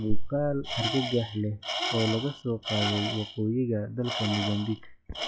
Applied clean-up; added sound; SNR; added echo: classical method log-MMSE.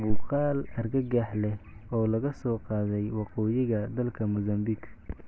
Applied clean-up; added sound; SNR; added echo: none; none; none; none.